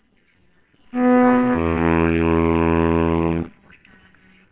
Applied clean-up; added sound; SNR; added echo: neural separator model SepFormer WHAMR!.